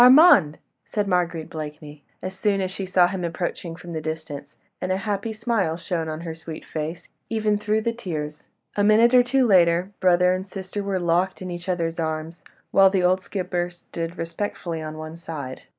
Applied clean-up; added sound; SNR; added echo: neural mask model Resemble Enhance denoiser.